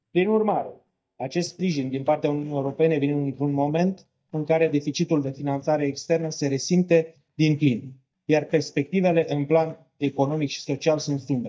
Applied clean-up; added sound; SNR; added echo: neural mask model DeepFilterNet 3.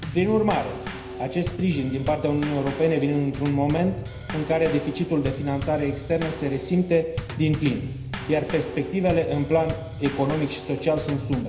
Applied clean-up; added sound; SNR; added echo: none; Bass drum / Snare drum / Drum kit; 9 dB; reverberation time 0.9 s.